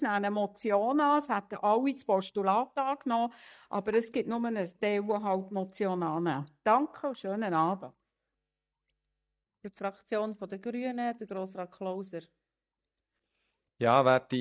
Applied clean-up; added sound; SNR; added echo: neural mask model DeepFilterNet 3.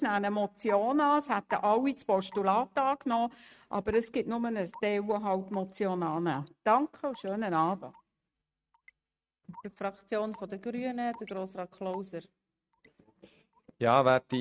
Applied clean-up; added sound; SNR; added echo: neural mask model RNNoise.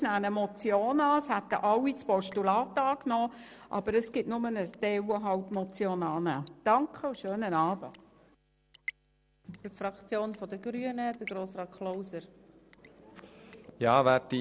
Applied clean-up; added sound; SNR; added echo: neural separator model SepFormer DNS4.